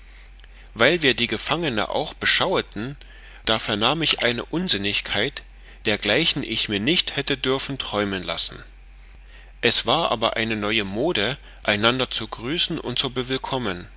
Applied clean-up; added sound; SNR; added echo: none; Splash, splatter; 12 dB; none.